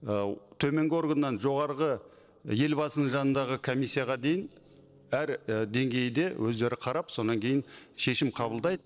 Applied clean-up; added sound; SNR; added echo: neural separator model SepFormer DNS4.